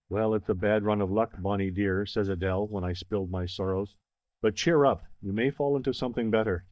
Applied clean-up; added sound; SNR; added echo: neural mask model DeepFilterNet 3.